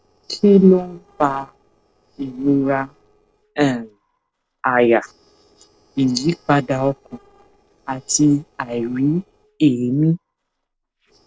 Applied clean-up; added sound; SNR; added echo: neural separator model SepFormer DNS4.